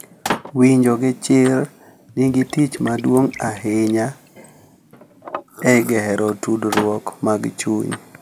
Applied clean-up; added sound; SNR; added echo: none; Liquid; 14 dB; none.